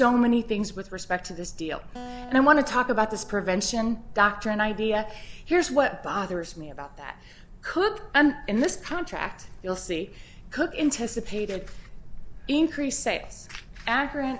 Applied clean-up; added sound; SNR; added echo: none; Acoustic guitar; 20 dB; none.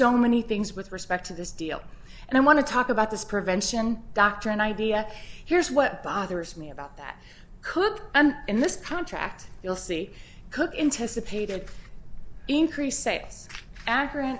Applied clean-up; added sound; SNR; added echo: none; none; none; none.